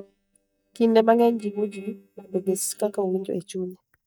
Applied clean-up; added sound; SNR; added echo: neural mask model DeepFilterNet 3.